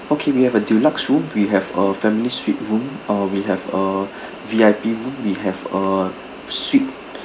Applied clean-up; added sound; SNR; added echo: none; none; none; none.